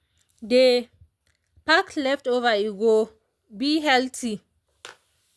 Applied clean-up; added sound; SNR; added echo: none; none; none; none.